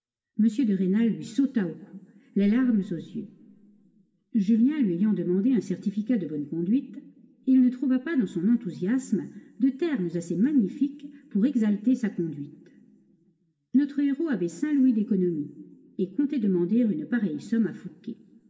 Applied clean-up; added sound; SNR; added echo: none; none; none; reverberation time 1.9 s.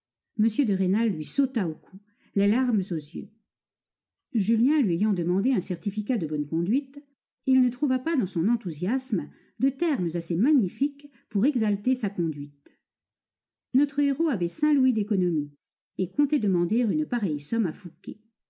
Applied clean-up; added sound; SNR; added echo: none; none; none; none.